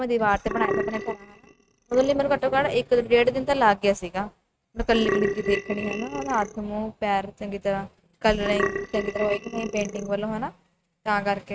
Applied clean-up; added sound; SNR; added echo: neural mask model RNNoise.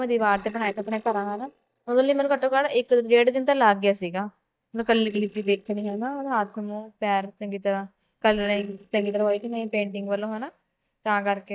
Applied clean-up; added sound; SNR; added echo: neural mask model DeepFilterNet 3.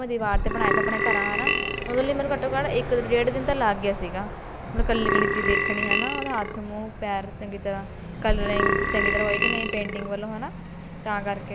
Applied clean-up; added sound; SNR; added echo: none; Burping, eructation; -2 dB; none.